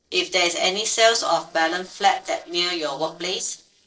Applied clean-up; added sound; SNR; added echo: neural separator model SepFormer DNS4.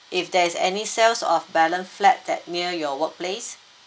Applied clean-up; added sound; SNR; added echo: none; none; none; none.